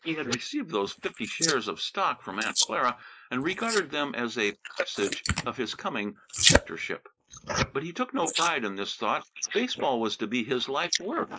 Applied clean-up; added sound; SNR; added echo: neural mask model Resemble Enhance denoiser.